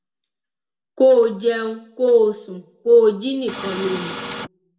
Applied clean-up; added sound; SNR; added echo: none; Printer; 9 dB; reverberation time 0.5 s.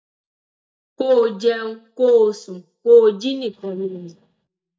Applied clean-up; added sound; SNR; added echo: neural mask model DeepFilterNet 3.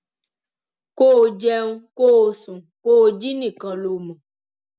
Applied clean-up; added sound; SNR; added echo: none; none; none; none.